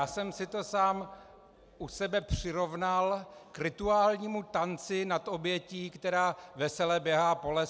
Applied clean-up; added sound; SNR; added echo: none; none; none; none.